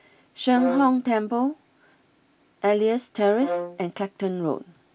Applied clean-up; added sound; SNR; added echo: none; Brass instrument; 9 dB; none.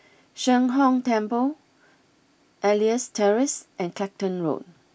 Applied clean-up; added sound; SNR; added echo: none; none; none; none.